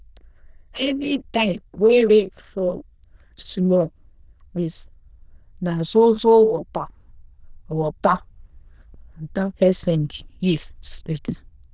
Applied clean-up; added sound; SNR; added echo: neural diffusion model UNIVERSE++.